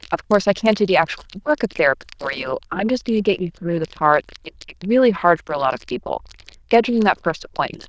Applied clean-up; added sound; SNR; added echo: neural diffusion model UNIVERSE++.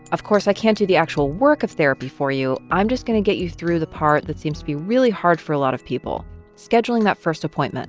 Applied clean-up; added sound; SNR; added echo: none; none; none; none.